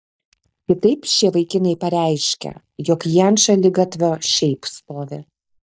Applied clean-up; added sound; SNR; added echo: neural mask model DeepFilterNet 3.